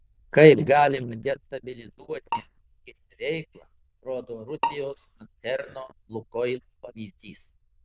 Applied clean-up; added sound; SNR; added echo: neural diffusion model UNIVERSE++.